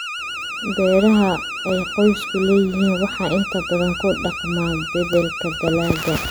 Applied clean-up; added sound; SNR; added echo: none; Alarm; 8 dB; none.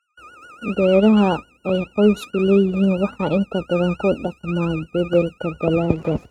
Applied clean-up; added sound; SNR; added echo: neural mask model RNNoise.